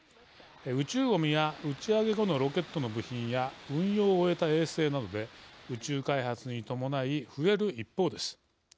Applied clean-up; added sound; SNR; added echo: none; none; none; none.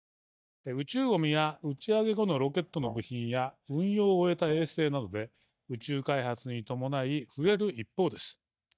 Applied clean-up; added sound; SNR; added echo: neural mask model DeepFilterNet 3.